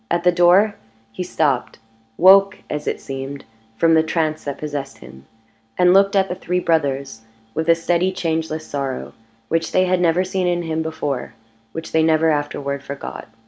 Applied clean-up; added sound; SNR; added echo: none; none; none; none.